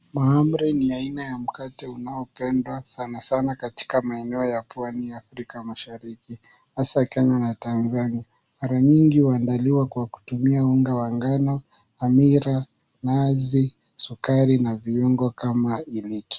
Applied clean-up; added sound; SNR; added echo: none; none; none; none.